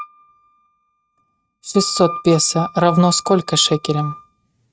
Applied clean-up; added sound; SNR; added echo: neural mask model RNNoise.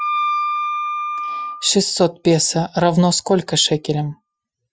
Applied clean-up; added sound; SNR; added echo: classical method Wiener filter.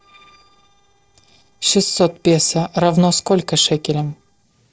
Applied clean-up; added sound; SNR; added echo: neural separator model SepFormer DNS4.